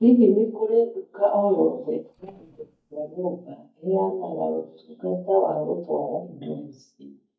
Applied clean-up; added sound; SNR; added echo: neural mask model DeepFilterNet 3.